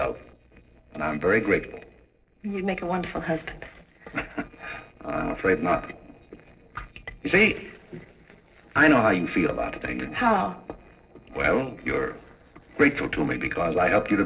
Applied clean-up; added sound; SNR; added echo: neural separator model SepFormer DNS4.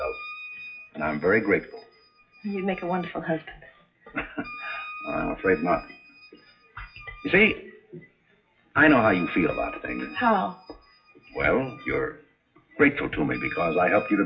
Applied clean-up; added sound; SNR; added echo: classical method WPE with log-MMSE.